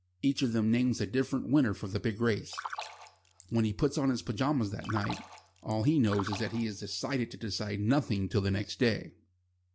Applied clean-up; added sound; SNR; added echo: none; Splash, splatter; 12 dB; none.